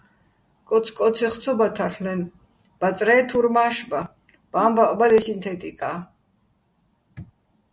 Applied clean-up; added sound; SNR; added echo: none; Wind instrument, woodwind instrument; 15 dB; none.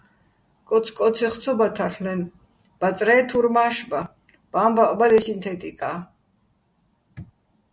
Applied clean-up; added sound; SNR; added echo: none; none; none; none.